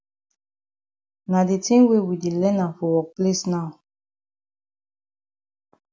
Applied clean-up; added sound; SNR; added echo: none; none; none; none.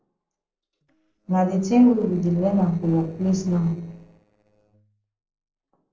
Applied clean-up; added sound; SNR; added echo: neural separator model SepFormer DNS4.